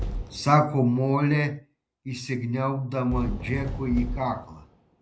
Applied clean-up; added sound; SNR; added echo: none; Fireworks; 9 dB; none.